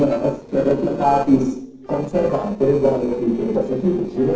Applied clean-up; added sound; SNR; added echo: neural separator model SepFormer DNS4.